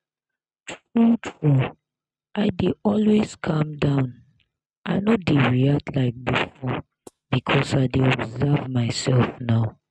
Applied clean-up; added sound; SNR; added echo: neural mask model RNNoise.